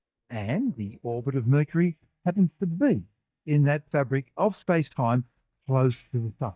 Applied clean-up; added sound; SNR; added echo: neural mask model DeepFilterNet 3.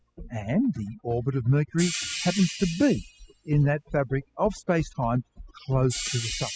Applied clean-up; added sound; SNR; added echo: classical method spectral subtraction.